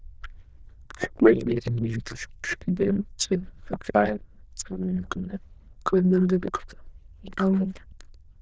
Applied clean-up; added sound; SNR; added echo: neural diffusion model UNIVERSE++.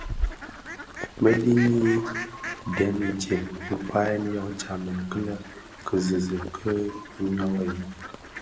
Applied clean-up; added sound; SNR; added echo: none; Fowl; 10 dB; none.